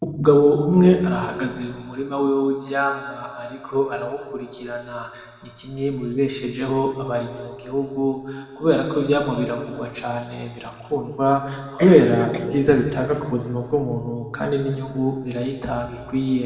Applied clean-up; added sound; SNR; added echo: none; Cough; 10 dB; reverberation time 1.9 s.